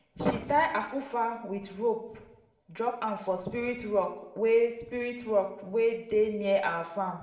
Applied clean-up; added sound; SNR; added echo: none; none; none; reverberation time 0.8 s.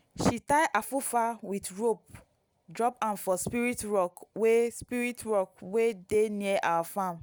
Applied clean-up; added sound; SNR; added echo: none; none; none; none.